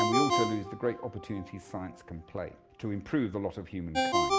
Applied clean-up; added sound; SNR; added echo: none; Ringtone; -1 dB; none.